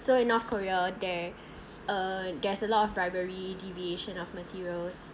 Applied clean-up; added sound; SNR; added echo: none; none; none; none.